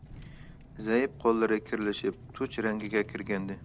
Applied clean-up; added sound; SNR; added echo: none; Engine / Car; 16 dB; none.